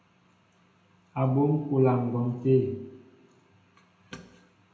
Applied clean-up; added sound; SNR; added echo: none; none; none; reverberation time 0.8 s.